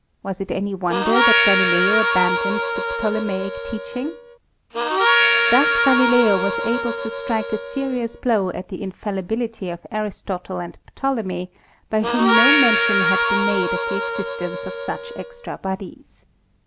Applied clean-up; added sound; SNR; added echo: none; Harmonica; -3 dB; none.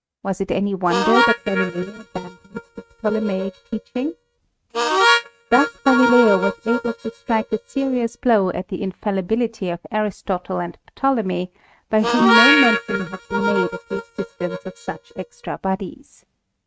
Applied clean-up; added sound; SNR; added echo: neural mask model RNNoise.